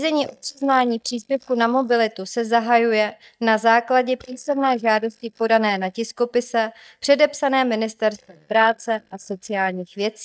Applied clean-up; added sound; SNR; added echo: neural mask model DeepFilterNet 3.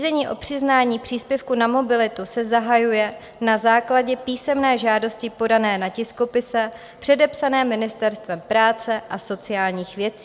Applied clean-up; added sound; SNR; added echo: none; none; none; none.